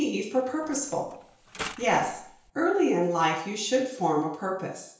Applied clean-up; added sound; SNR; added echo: none; Mechanisms; 15 dB; reverberation time 0.5 s.